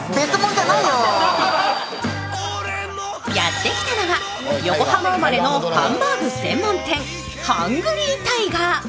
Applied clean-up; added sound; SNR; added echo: none; none; none; none.